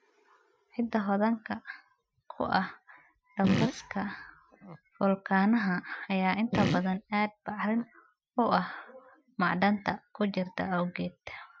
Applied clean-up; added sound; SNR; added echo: classical method Wiener filter.